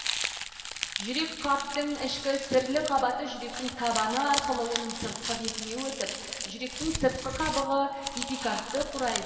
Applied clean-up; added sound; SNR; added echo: none; Crumpling, crinkling; 6 dB; reverberation time 2.4 s.